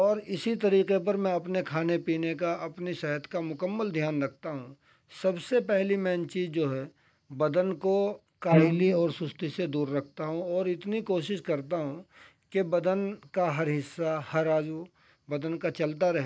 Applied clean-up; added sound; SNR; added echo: neural mask model Resemble Enhance denoiser.